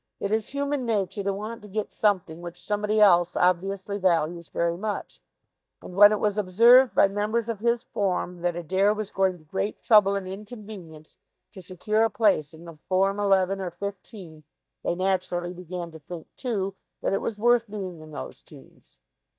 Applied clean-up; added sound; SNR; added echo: neural mask model DeepFilterNet 3.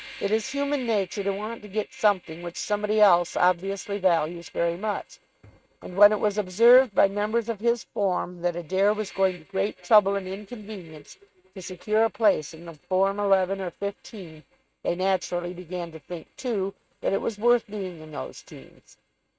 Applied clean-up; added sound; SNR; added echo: neural mask model RNNoise.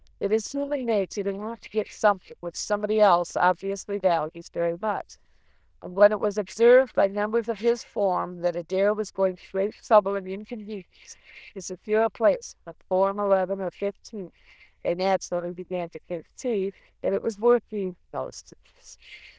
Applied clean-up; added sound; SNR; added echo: neural diffusion model UNIVERSE++.